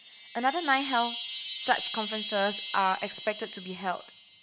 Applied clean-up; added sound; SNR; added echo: none; Chime; 8 dB; none.